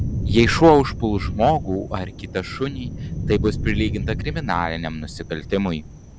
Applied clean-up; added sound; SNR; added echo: none; Thunder; 6 dB; none.